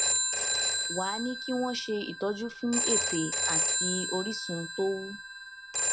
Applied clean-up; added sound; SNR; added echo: none; Telephone; -4 dB; none.